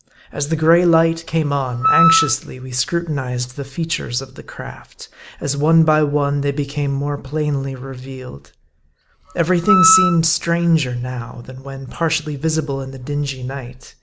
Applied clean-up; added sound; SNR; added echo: none; Wind instrument, woodwind instrument; 0 dB; none.